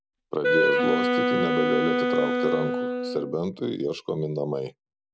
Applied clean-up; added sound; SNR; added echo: none; Wind instrument, woodwind instrument; -5 dB; none.